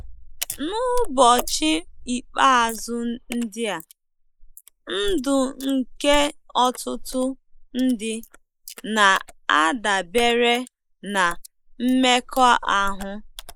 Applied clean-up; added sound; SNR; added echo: neural mask model Resemble Enhance denoiser.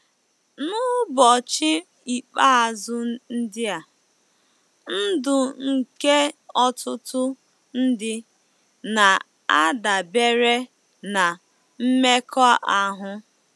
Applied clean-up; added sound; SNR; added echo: none; none; none; none.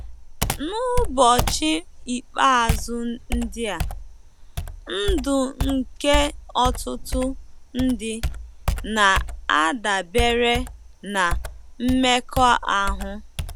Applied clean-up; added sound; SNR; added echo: none; Computer keyboard; 5 dB; none.